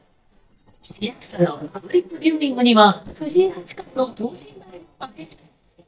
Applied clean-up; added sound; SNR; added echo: neural mask model DeepFilterNet 3.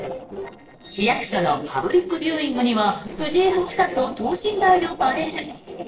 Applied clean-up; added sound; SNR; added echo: neural separator model SepFormer DNS4.